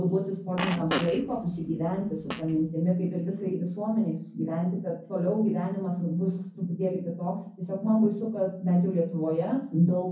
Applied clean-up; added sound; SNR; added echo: none; Fart; 8 dB; reverberation time 0.6 s.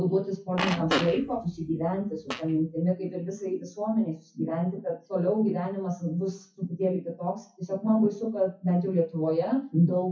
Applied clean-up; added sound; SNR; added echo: classical method WPE with log-MMSE.